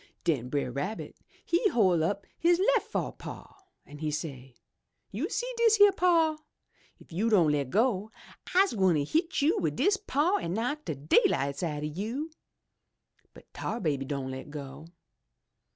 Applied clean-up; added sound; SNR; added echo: none; none; none; none.